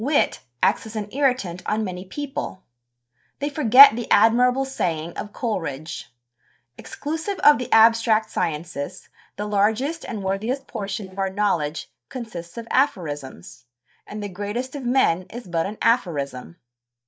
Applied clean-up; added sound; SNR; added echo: neural mask model DeepFilterNet 3.